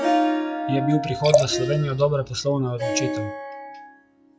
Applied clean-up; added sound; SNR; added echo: classical method log-MMSE.